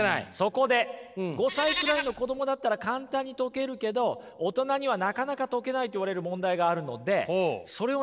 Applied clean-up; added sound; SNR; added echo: none; none; none; none.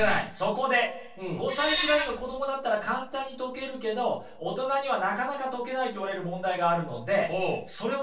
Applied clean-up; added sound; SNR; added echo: none; none; none; reverberation time 0.2 s.